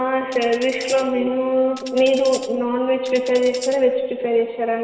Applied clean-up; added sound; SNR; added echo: none; Tambourine; 19 dB; reverberation time 2.1 s.